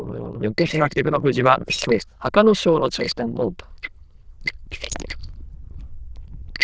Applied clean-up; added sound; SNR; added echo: neural diffusion model UNIVERSE++.